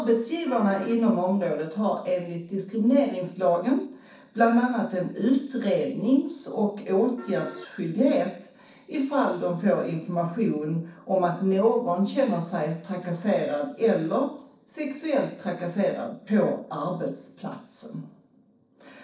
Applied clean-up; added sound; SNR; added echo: neural separator model SepFormer DNS4.